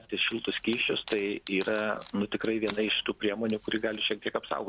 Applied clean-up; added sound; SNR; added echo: none; Wood; 13 dB; none.